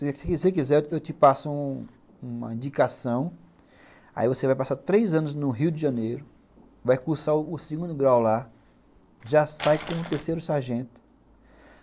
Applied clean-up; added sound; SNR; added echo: none; Crumpling, crinkling; 12 dB; none.